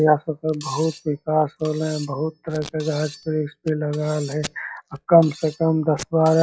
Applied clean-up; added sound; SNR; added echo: classical method log-MMSE.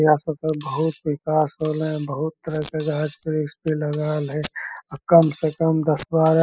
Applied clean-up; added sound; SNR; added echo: classical method spectral subtraction.